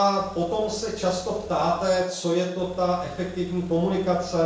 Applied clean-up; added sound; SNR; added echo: none; Car; 20 dB; reverberation time 0.6 s.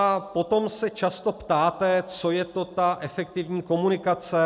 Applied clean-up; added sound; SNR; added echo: none; none; none; none.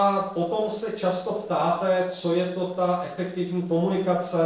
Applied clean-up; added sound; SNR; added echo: neural separator model SepFormer DNS4.